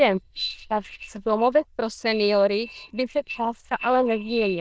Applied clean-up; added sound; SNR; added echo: neural diffusion model UNIVERSE++.